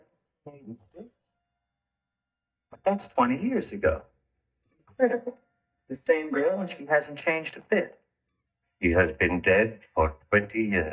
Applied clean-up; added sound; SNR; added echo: neural mask model DeepFilterNet 3.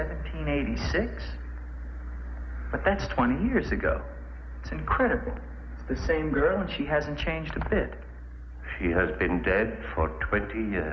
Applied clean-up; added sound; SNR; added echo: none; none; none; none.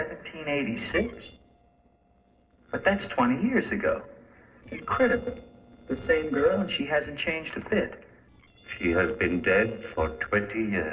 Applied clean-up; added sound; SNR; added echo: neural separator model SepFormer DNS4.